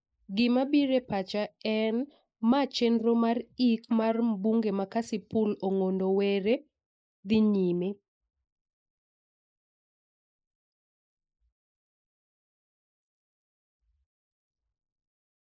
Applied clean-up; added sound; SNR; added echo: neural mask model Resemble Enhance denoiser.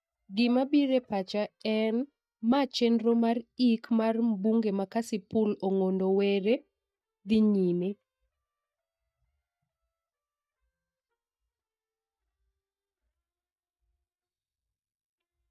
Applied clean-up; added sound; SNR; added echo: neural mask model DeepFilterNet 3.